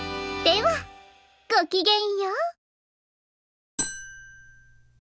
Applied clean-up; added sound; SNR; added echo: none; Marimba, xylophone; 4 dB; none.